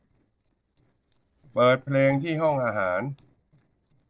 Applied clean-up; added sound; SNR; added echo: neural separator model SepFormer DNS4.